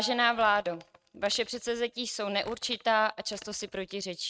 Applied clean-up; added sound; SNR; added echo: neural mask model RNNoise.